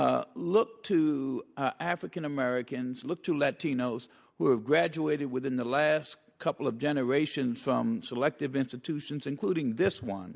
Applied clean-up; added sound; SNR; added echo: none; none; none; none.